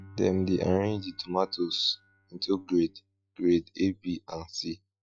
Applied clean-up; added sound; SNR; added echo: classical method log-MMSE.